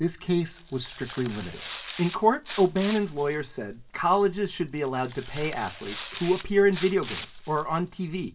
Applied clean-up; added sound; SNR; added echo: none; Tearing; 16 dB; reverberation time 0.2 s.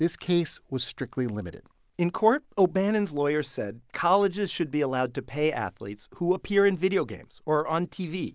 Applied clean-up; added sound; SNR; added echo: none; none; none; none.